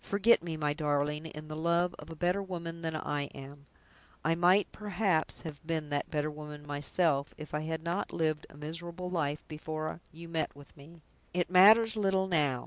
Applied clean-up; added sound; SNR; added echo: none; none; none; none.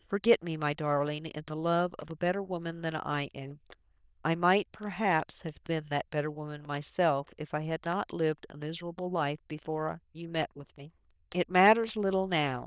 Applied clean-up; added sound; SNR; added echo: neural diffusion model UNIVERSE++.